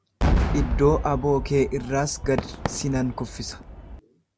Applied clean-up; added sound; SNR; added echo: none; Cheering / Fireworks; 2 dB; none.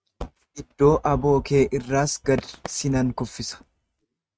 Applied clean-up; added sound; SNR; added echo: neural mask model RNNoise.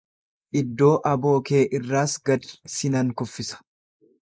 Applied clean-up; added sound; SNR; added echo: neural mask model Resemble Enhance denoiser.